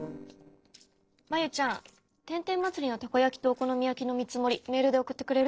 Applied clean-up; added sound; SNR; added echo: neural separator model SepFormer DNS4.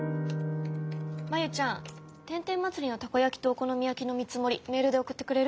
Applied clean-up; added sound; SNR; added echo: none; none; none; none.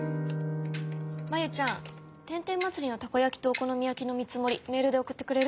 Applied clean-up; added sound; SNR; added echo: none; Clock; 11 dB; none.